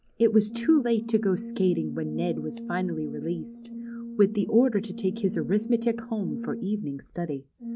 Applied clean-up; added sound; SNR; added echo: none; Brass instrument; 10 dB; none.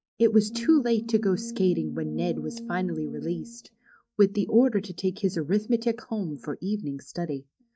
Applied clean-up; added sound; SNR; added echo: neural mask model DeepFilterNet 3.